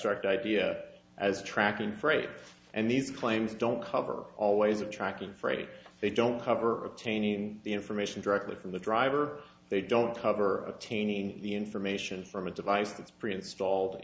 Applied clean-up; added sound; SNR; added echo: none; none; none; none.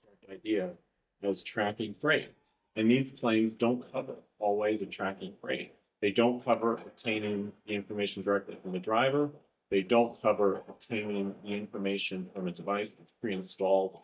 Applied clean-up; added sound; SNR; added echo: neural mask model DeepFilterNet 3.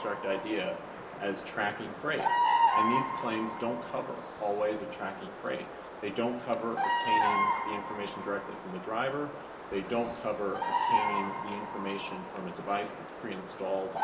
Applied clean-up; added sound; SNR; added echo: none; Bird vocalization, bird call, bird song; -2 dB; reverberation time 0.2 s.